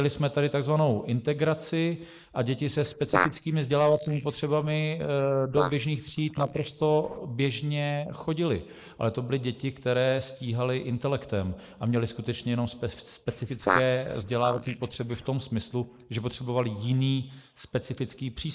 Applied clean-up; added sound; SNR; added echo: neural mask model Resemble Enhance denoiser.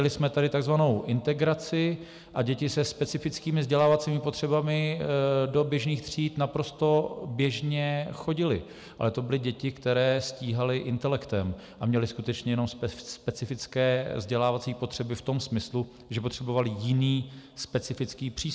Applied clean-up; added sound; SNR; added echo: none; none; none; none.